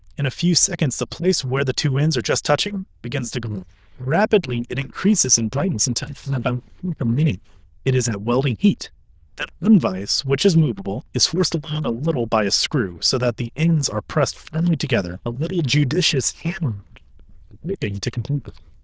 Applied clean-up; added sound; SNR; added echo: neural diffusion model UNIVERSE++.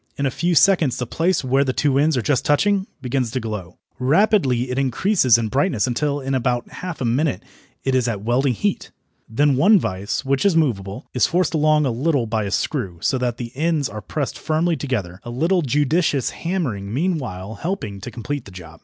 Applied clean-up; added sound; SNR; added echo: none; none; none; none.